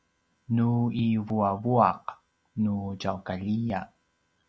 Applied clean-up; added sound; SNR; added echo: none; none; none; none.